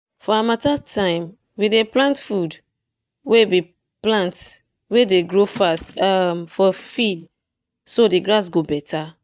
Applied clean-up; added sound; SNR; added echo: neural mask model DeepFilterNet 3.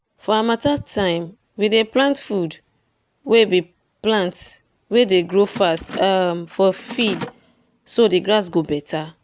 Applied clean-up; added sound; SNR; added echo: none; Mechanisms; 16 dB; none.